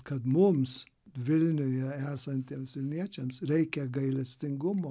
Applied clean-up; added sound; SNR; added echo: none; none; none; none.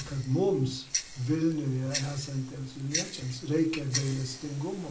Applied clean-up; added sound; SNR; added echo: none; Tick-tock; 9 dB; reverberation time 0.3 s.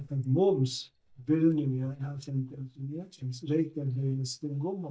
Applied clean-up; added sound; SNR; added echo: neural mask model DeepFilterNet 3.